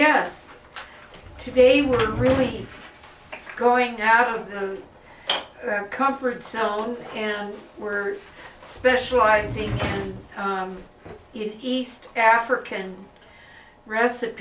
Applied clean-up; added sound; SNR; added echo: none; Sliding door; 9 dB; none.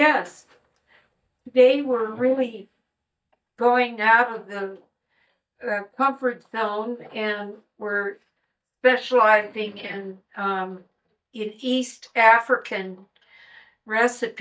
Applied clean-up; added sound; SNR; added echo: neural mask model DeepFilterNet 3.